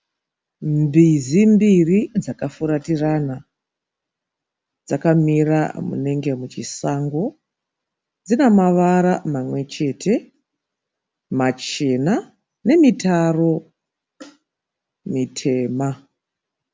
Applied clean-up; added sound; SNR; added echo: none; none; none; none.